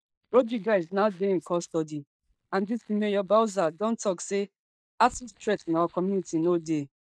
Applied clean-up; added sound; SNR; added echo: neural mask model DeepFilterNet 3.